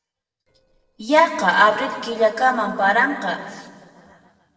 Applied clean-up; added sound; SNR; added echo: neural separator model SepFormer DNS4.